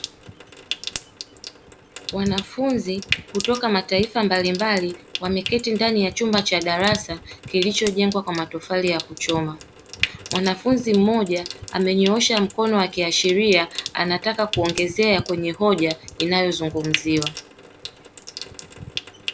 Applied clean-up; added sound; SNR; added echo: none; Trickle, dribble / Sink (filling or washing) / Water tap, faucet; 12 dB; none.